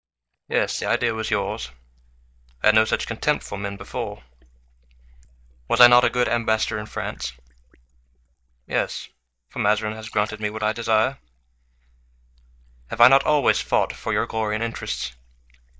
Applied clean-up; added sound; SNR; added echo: neural mask model DeepFilterNet 3.